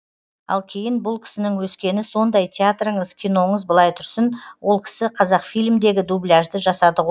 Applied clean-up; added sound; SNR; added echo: neural mask model DeepFilterNet 3.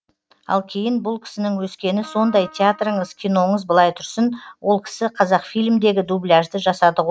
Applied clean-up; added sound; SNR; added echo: neural mask model RNNoise.